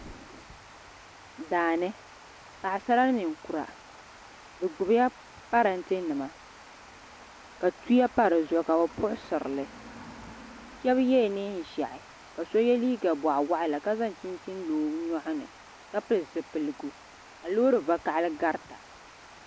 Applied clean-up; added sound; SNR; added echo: none; Water; 20 dB; none.